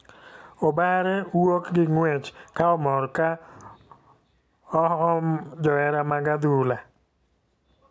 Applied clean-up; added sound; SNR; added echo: none; none; none; none.